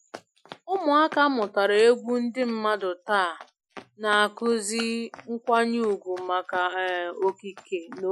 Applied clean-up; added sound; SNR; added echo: classical method Wiener filter.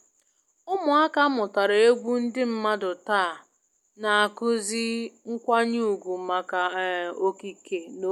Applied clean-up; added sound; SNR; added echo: none; none; none; none.